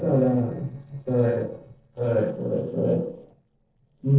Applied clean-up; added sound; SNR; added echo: neural separator model SepFormer DNS4.